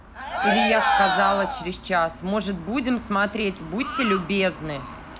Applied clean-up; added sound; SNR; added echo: none; Cheering; -1 dB; none.